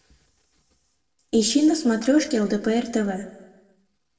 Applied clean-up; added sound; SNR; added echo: none; none; none; reverberation time 0.8 s.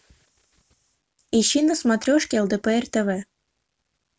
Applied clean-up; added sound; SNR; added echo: none; none; none; none.